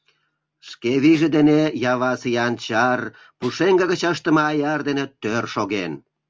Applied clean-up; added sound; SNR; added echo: none; Snare drum; 19 dB; none.